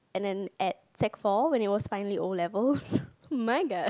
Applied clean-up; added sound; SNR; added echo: none; none; none; none.